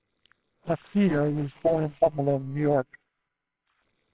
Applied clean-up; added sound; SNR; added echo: neural separator model SepFormer WHAMR!.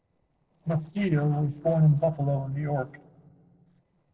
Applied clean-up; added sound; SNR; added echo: neural separator model SepFormer DNS4.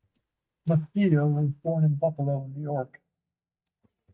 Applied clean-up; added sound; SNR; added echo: neural mask model DeepFilterNet 3.